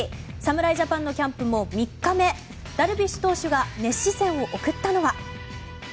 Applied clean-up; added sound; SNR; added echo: none; none; none; none.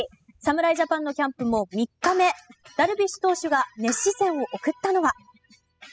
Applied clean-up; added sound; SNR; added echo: classical method spectral subtraction.